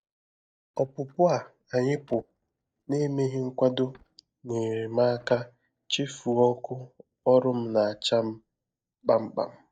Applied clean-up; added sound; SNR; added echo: neural mask model DeepFilterNet 3.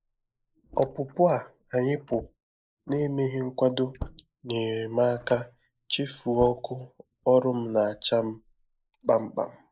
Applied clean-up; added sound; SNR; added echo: neural mask model Resemble Enhance denoiser.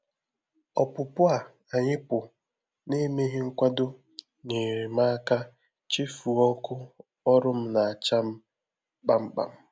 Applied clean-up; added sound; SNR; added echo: none; none; none; none.